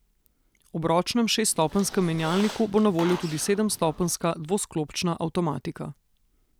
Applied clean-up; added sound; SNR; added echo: none; Squeak; 14 dB; none.